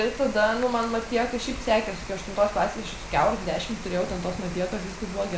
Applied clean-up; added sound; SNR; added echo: none; Rain; 12 dB; none.